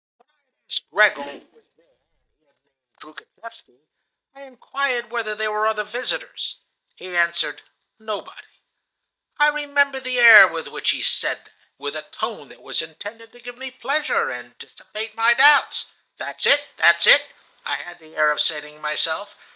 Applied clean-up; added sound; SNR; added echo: neural mask model DeepFilterNet 3.